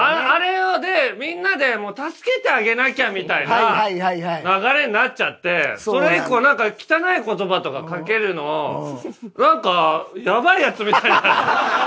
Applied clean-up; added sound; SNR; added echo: none; none; none; none.